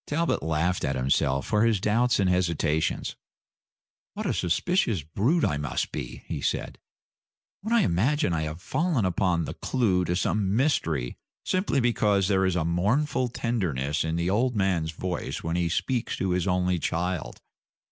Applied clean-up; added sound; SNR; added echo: none; none; none; none.